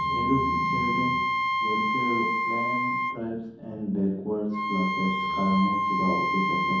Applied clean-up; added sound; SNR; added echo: none; Wind instrument, woodwind instrument; -2 dB; reverberation time 1.2 s.